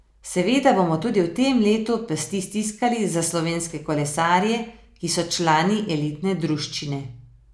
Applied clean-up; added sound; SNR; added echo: none; none; none; none.